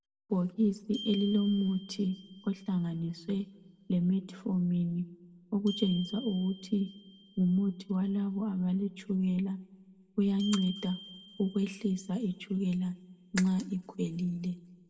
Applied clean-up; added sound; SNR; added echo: none; Glockenspiel; 19 dB; reverberation time 1.2 s.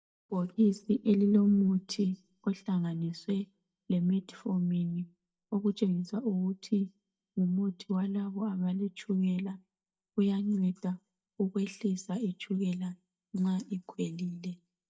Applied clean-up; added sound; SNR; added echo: neural mask model DeepFilterNet 3.